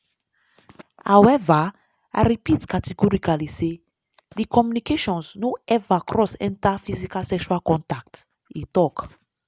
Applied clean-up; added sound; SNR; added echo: none; none; none; none.